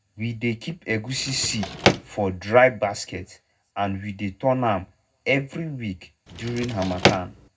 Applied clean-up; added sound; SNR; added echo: none; Drawer open or close; 0 dB; reverberation time 0.3 s.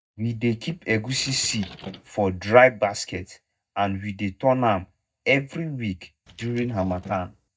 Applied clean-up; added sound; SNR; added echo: neural mask model DeepFilterNet 3.